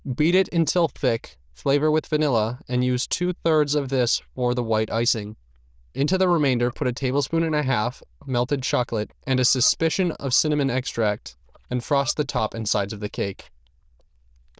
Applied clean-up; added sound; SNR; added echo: neural diffusion model UNIVERSE++.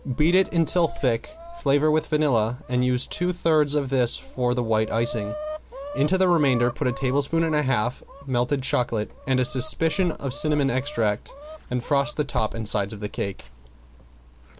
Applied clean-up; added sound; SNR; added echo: none; Chicken, rooster; 16 dB; none.